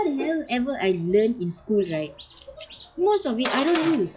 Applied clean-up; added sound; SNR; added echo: classical method log-MMSE.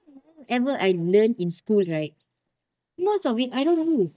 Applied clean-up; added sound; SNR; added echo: neural mask model DeepFilterNet 3.